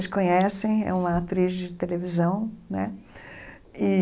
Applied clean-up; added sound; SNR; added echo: none; none; none; none.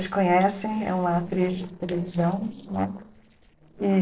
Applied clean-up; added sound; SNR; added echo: neural separator model SepFormer DNS4.